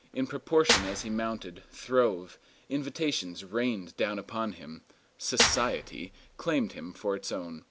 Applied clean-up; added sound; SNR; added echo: none; Clapping / Drum kit; 3 dB; none.